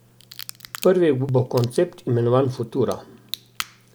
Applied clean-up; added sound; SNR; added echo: none; Crack / Crackle; 17 dB; none.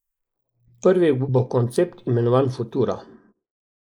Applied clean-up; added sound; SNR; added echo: neural mask model Resemble Enhance denoiser.